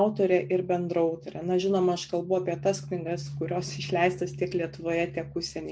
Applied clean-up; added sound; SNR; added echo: none; none; none; none.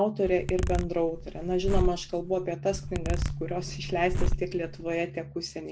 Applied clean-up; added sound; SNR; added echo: none; Zipper (clothing); 1 dB; none.